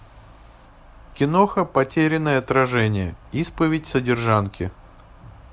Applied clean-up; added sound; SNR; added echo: none; none; none; none.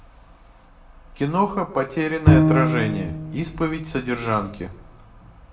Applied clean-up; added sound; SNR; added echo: none; Bowed string instrument; -4 dB; reverberation time 0.6 s.